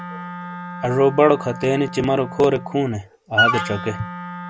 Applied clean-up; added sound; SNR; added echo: none; Wind instrument, woodwind instrument; 6 dB; none.